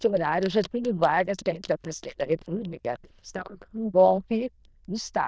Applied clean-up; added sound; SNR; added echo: neural diffusion model UNIVERSE++.